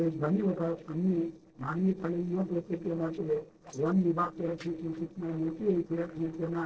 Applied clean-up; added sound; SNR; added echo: neural separator model SepFormer DNS4.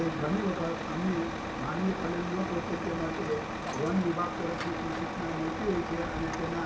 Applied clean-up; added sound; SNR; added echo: none; Truck; 2 dB; reverberation time 0.5 s.